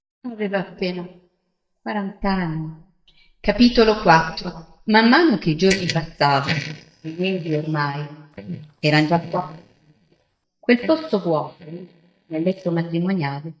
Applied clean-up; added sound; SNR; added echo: neural mask model DeepFilterNet 3.